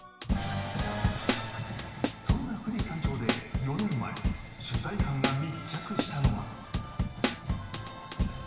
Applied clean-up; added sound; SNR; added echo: none; Drum kit; -2 dB; reverberation time 1.0 s.